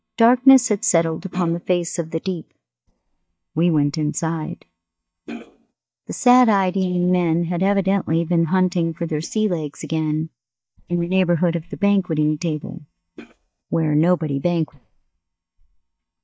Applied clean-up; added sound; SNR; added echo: neural mask model DeepFilterNet 3.